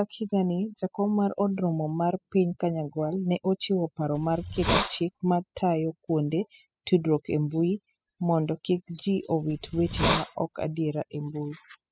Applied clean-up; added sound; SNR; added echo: classical method spectral subtraction.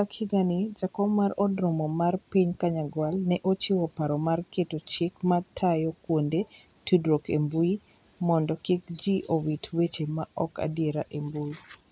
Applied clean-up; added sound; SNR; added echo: none; none; none; none.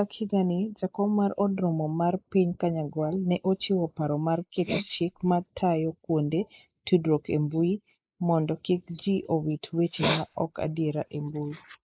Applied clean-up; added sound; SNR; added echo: neural mask model Resemble Enhance denoiser.